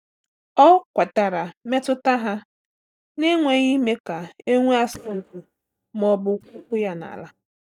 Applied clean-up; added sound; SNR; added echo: neural mask model DeepFilterNet 3.